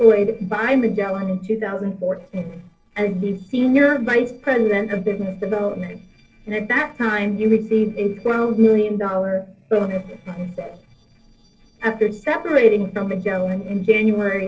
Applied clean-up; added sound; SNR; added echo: neural separator model SepFormer DNS4.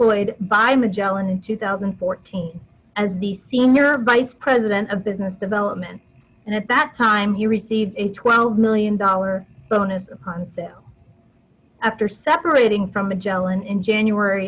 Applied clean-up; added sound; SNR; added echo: none; none; none; none.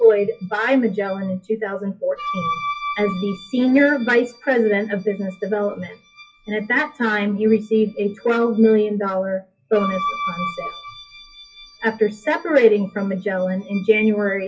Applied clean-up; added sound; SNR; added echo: classical method WPE with log-MMSE.